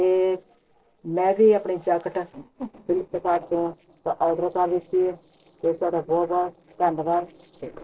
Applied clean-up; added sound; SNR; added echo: neural separator model SepFormer DNS4.